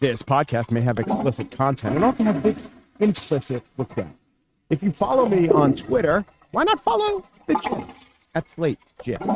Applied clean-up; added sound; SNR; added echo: neural mask model RNNoise.